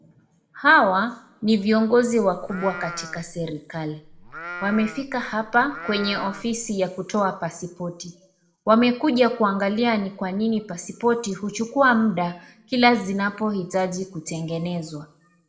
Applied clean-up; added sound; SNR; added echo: none; Livestock, farm animals, working animals; 13 dB; reverberation time 0.5 s.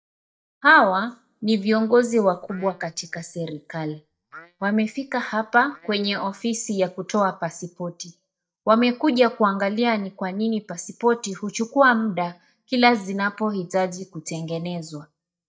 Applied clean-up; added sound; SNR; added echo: neural mask model DeepFilterNet 3.